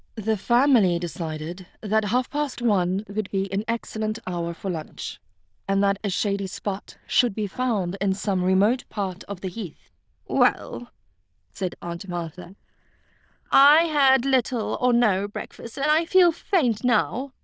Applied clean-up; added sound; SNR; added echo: neural diffusion model UNIVERSE++.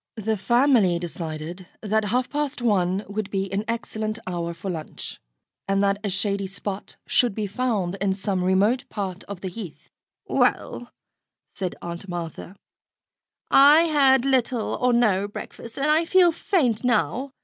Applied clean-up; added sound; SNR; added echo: none; none; none; none.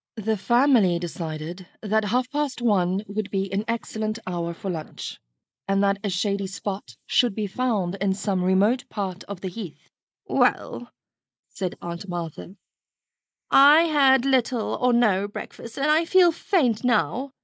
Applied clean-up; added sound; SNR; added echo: neural mask model Resemble Enhance denoiser.